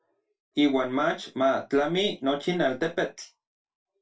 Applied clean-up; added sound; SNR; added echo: none; none; none; reverberation time 0.2 s.